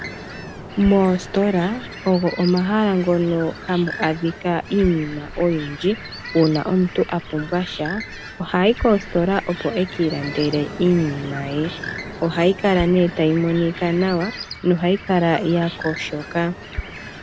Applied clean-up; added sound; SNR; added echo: none; Ocean + Bird; 12 dB; none.